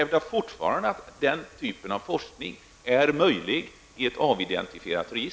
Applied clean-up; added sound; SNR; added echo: none; none; none; none.